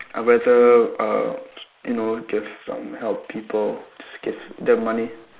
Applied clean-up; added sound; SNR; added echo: neural mask model Resemble Enhance denoiser.